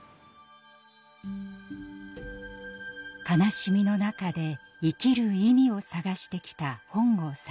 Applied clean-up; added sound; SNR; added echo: none; none; none; none.